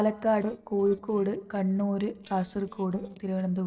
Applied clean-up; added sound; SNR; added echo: neural separator model SepFormer DNS4.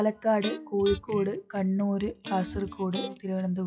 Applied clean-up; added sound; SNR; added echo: classical method WPE with log-MMSE.